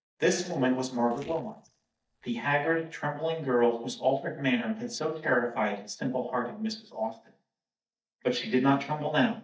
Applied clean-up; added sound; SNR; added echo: neural mask model DeepFilterNet 3.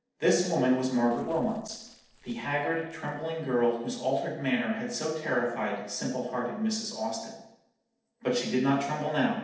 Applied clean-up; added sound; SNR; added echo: neural separator model SepFormer DNS4.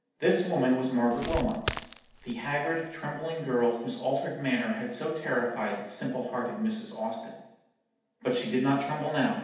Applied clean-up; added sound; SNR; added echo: none; Crackle; 9 dB; reverberation time 0.8 s.